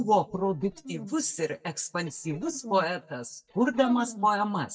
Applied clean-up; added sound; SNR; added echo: neural mask model DeepFilterNet 3.